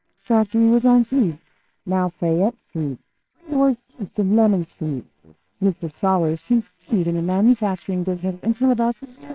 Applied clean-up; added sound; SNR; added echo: neural separator model SepFormer WHAMR!.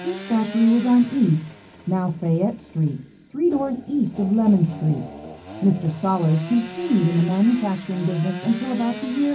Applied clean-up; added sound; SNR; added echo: none; Sawing / Engine; 16 dB; reverberation time 0.4 s.